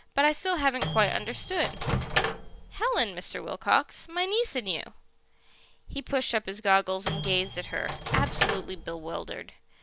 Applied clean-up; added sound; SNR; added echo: none; Microwave oven; 2 dB; none.